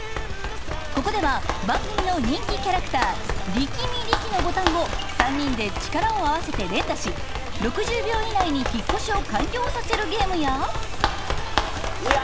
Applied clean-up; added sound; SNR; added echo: none; Run; 1 dB; none.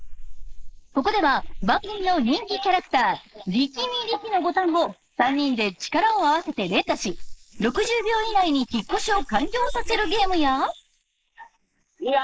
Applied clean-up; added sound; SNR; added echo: neural mask model Resemble Enhance denoiser.